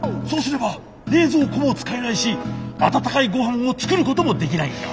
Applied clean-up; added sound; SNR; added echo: none; none; none; none.